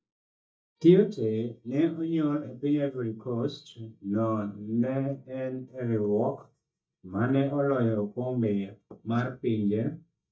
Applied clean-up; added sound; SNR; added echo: neural mask model DeepFilterNet 3.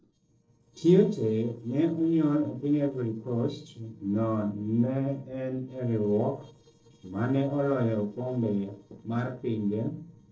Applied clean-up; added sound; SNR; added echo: neural separator model SepFormer DNS4.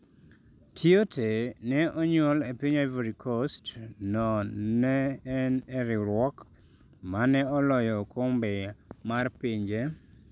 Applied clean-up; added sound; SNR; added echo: none; none; none; none.